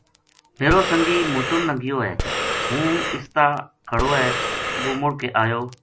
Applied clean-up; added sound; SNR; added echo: none; Breathing; 3 dB; none.